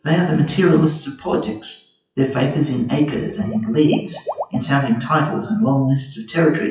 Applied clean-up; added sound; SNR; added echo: classical method WPE with log-MMSE.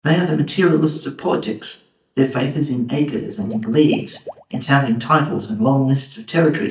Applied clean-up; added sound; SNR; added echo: neural mask model DeepFilterNet 3.